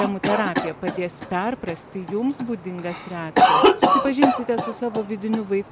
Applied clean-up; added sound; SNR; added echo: none; Cough; -3 dB; none.